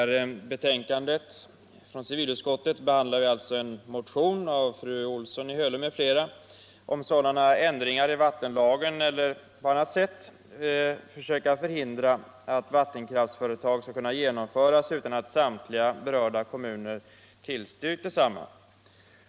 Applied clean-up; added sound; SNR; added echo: none; none; none; none.